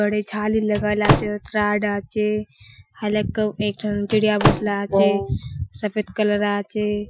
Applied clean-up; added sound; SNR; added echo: classical method Wiener filter.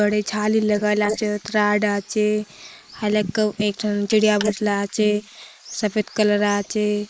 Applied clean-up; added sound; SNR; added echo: neural mask model Resemble Enhance denoiser.